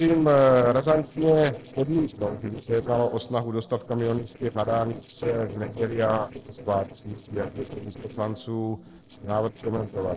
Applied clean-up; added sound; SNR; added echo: neural separator model SepFormer DNS4.